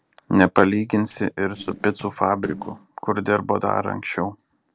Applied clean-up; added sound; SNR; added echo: neural separator model SepFormer DNS4.